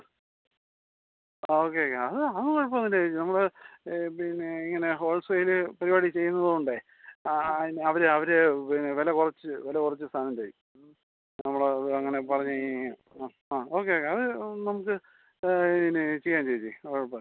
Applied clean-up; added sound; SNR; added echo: none; none; none; none.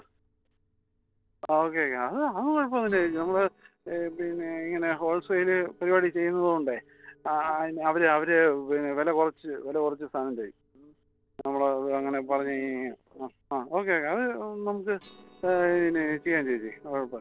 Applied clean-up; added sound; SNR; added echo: neural separator model SepFormer DNS4.